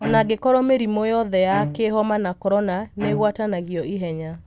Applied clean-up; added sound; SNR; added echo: none; Bowed string instrument; 12 dB; none.